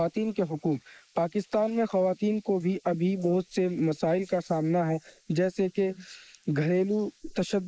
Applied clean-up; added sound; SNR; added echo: neural mask model Resemble Enhance denoiser.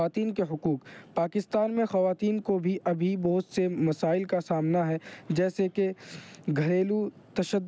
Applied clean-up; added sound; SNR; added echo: none; none; none; none.